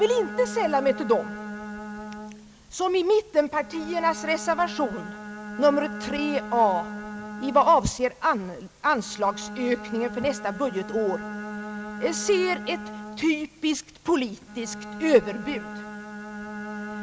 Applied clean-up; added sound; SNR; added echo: none; Bowed string instrument; 11 dB; none.